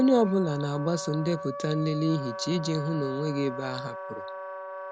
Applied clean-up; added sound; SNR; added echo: none; Wind instrument, woodwind instrument; 9 dB; none.